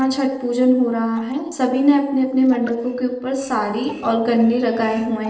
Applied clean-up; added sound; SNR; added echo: neural separator model SepFormer DNS4.